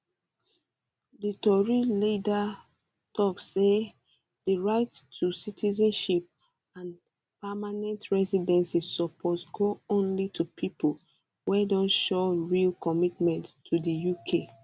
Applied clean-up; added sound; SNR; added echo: none; none; none; none.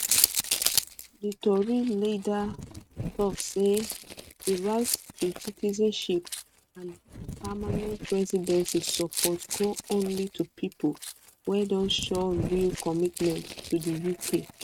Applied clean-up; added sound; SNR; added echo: neural mask model RNNoise.